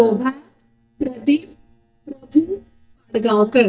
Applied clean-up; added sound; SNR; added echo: neural mask model DeepFilterNet 3.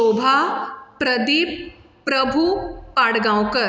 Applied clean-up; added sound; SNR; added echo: none; none; none; none.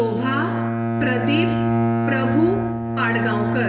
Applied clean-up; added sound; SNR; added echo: none; Bowed string instrument; -2 dB; reverberation time 0.1 s.